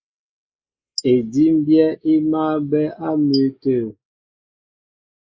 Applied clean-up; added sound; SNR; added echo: neural mask model Resemble Enhance denoiser.